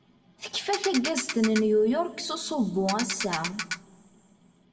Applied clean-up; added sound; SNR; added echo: none; Ratchet, pawl; 6 dB; reverberation time 1.4 s.